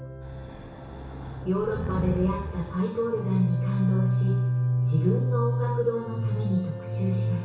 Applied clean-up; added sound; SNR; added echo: none; Breathing; 9 dB; reverberation time 0.6 s.